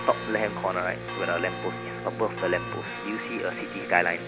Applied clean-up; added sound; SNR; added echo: none; Electric guitar + Church bell; 6 dB; none.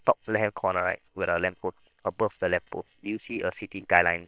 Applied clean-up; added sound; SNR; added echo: neural separator model SepFormer WHAM!.